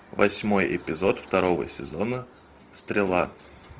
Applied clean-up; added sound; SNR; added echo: none; none; none; none.